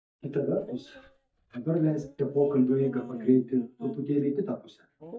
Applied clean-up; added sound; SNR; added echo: neural mask model DeepFilterNet 3.